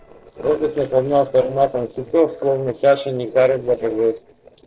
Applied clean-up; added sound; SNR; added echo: neural separator model SepFormer DNS4.